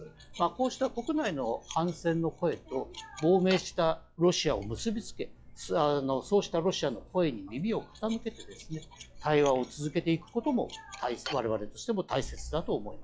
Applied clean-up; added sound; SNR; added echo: classical method log-MMSE.